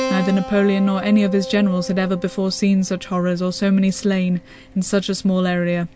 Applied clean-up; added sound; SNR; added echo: none; Keyboard (musical); 14 dB; none.